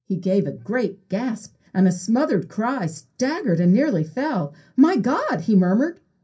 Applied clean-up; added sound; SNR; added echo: none; none; none; reverberation time 0.3 s.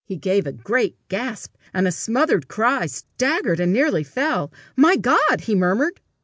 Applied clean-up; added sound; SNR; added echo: none; none; none; none.